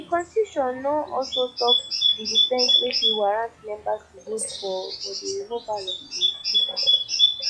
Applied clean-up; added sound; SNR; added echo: classical method log-MMSE.